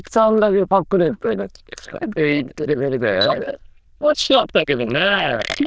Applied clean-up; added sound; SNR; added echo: neural diffusion model UNIVERSE++.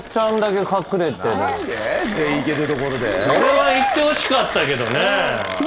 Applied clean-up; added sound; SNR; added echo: none; Mechanisms; 11 dB; none.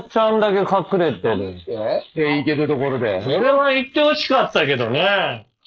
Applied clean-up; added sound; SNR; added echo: neural mask model Resemble Enhance denoiser.